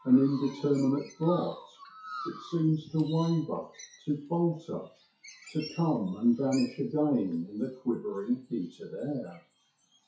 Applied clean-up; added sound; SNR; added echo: classical method WPE with log-MMSE.